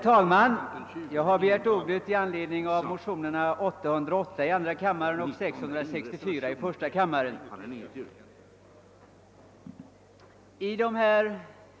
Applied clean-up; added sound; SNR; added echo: none; none; none; none.